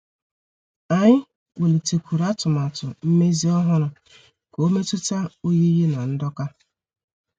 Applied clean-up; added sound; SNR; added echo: none; none; none; none.